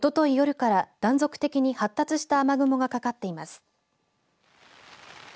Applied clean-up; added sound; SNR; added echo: none; none; none; none.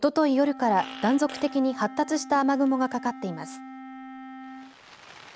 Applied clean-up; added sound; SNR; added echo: none; Wind instrument, woodwind instrument + Fart; 15 dB; none.